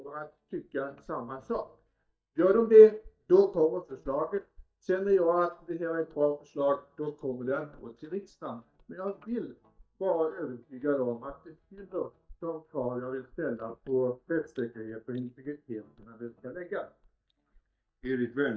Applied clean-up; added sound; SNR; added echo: neural mask model DeepFilterNet 3.